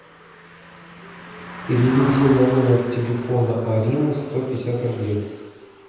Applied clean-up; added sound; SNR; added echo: none; Car passing by; 14 dB; reverberation time 1.1 s.